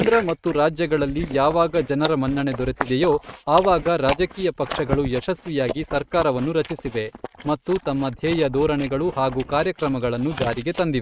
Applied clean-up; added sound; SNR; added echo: neural mask model RNNoise.